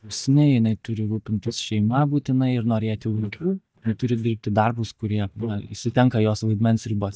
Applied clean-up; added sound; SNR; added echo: neural mask model DeepFilterNet 3.